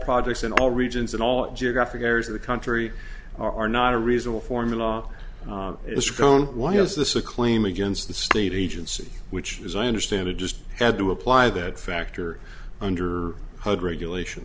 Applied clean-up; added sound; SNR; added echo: none; Tap / Hammer; 10 dB; none.